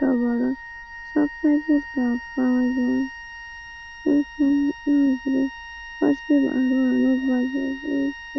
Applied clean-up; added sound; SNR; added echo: none; Wind instrument, woodwind instrument; 15 dB; none.